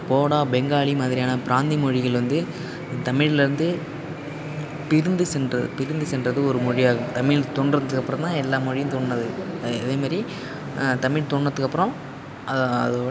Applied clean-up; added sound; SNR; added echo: none; none; none; none.